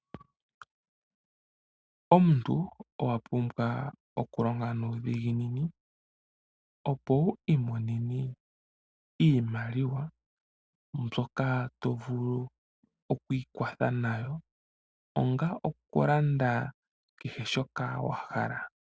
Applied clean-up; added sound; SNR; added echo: none; none; none; none.